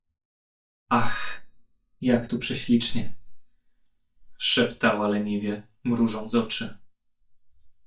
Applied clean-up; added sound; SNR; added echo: neural mask model DeepFilterNet 3.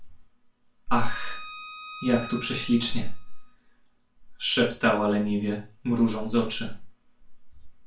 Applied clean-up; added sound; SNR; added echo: none; Bowed string instrument; 16 dB; reverberation time 0.3 s.